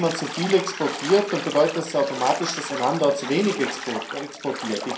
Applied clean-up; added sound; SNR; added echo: none; Bathtub (filling or washing); 9 dB; reverberation time 0.5 s.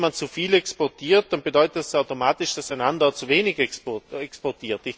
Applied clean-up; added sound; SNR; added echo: none; none; none; none.